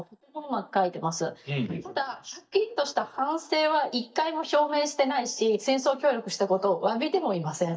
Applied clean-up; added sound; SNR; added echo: neural mask model DeepFilterNet 3.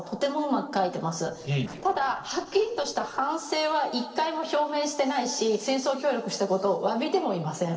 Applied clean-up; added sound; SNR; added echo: neural separator model SepFormer DNS4.